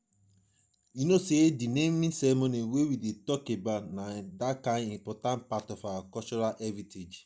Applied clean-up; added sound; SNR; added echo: none; none; none; none.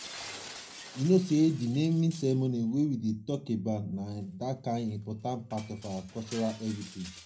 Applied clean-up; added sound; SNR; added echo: none; Shatter; 19 dB; reverberation time 0.5 s.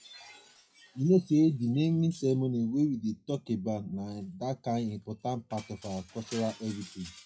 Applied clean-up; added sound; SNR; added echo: classical method WPE with log-MMSE.